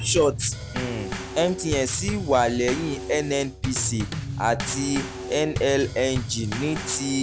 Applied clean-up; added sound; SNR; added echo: none; Bass drum / Snare drum / Drum kit; 7 dB; none.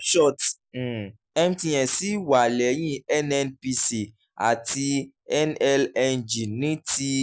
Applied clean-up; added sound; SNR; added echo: none; none; none; none.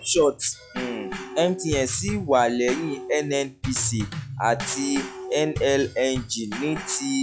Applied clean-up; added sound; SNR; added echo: classical method log-MMSE.